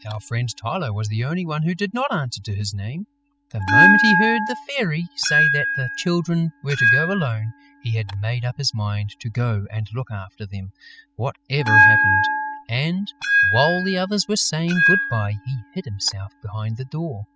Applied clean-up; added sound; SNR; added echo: classical method spectral subtraction.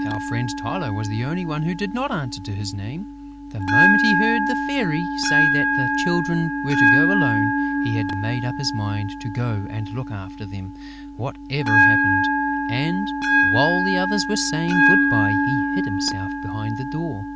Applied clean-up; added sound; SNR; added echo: none; Bell; -4 dB; none.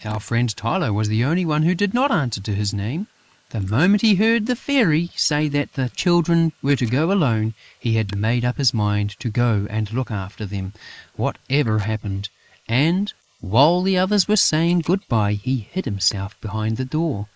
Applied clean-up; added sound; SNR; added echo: neural mask model Resemble Enhance denoiser.